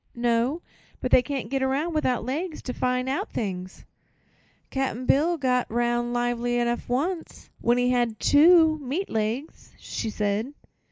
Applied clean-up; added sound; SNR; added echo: neural mask model Resemble Enhance denoiser.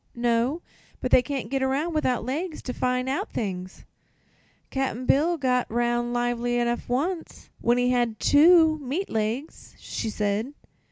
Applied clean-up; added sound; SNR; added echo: none; none; none; none.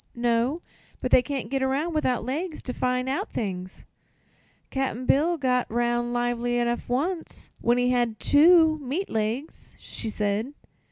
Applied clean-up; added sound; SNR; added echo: none; Chime; 12 dB; none.